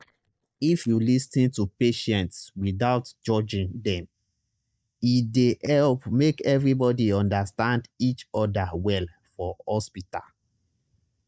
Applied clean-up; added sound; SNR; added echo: neural mask model DeepFilterNet 3.